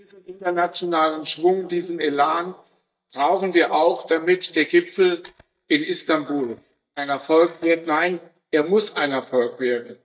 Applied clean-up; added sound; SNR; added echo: neural mask model DeepFilterNet 3.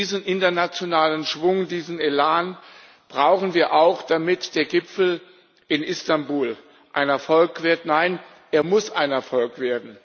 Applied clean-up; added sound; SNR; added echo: none; none; none; none.